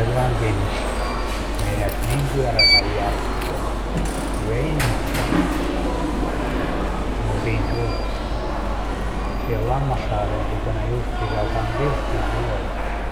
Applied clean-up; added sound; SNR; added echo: none; Alarm; 0 dB; none.